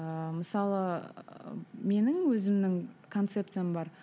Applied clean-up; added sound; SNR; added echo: none; none; none; none.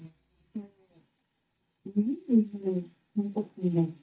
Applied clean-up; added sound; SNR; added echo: neural mask model DeepFilterNet 3.